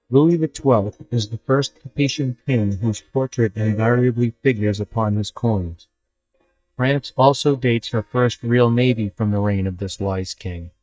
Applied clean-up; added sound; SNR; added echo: neural mask model DeepFilterNet 3.